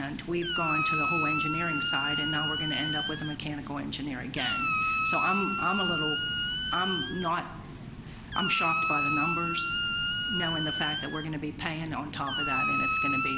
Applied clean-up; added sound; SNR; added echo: none; Squeak; -2 dB; none.